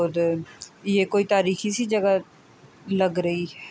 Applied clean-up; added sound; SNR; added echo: none; none; none; none.